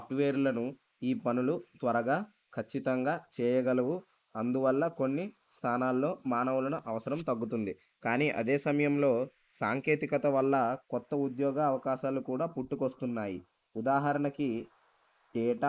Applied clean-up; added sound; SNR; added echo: neural mask model Resemble Enhance denoiser.